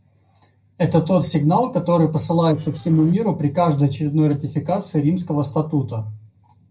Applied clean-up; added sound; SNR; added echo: neural separator model SepFormer DNS4.